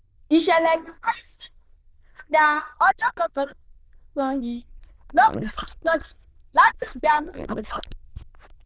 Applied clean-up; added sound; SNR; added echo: neural diffusion model UNIVERSE++.